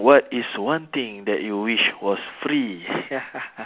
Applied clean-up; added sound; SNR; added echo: none; none; none; none.